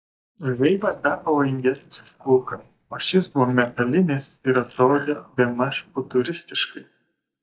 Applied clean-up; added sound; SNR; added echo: neural mask model DeepFilterNet 3.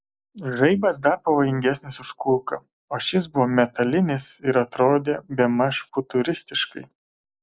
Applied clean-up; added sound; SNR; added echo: none; none; none; none.